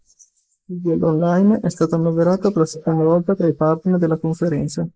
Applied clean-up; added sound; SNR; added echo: neural mask model Resemble Enhance denoiser.